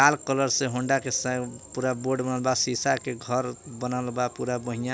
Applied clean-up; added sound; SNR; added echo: none; none; none; none.